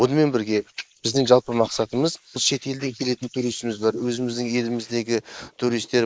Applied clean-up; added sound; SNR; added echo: neural mask model Resemble Enhance denoiser.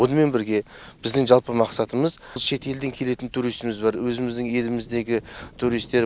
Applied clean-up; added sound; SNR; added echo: none; none; none; none.